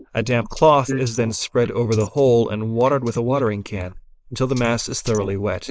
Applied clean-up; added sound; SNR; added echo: neural mask model Resemble Enhance denoiser.